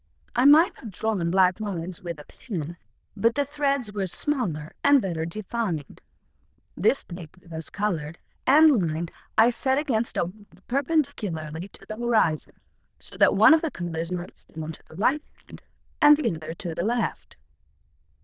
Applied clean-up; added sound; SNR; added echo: neural diffusion model UNIVERSE++.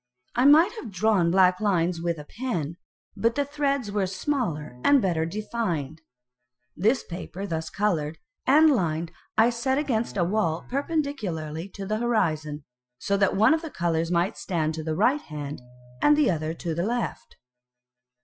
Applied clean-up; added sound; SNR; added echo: classical method Wiener filter.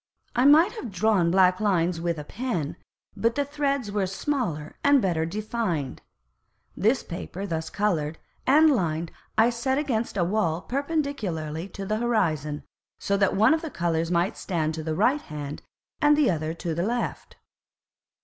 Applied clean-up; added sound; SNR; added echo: none; none; none; none.